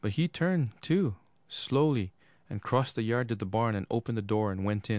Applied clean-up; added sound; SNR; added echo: none; none; none; none.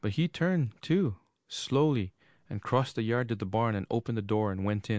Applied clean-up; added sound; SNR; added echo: neural mask model Resemble Enhance denoiser.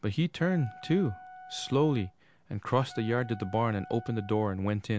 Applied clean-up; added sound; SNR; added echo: none; Wind instrument, woodwind instrument; 20 dB; none.